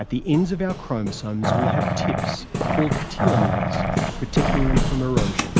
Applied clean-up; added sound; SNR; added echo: none; Growling + Hammer; -3 dB; none.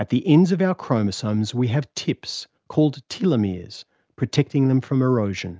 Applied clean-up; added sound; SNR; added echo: none; none; none; none.